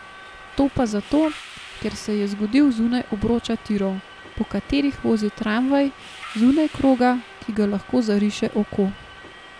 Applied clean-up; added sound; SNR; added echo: none; Subway, metro, underground; 19 dB; none.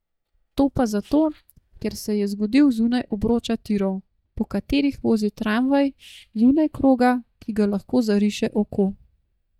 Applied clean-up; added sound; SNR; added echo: neural mask model DeepFilterNet 3.